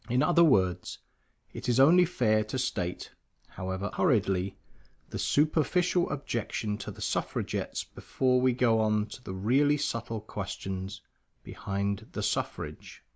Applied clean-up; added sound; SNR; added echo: none; none; none; none.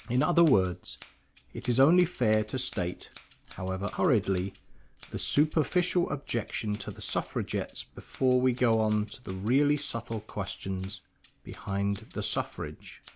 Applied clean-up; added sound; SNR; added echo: none; Scissors; 14 dB; none.